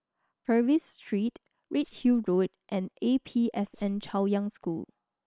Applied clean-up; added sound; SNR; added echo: neural separator model SepFormer WHAM!.